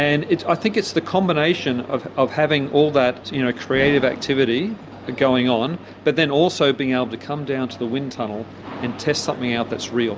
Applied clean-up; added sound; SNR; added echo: none; none; none; none.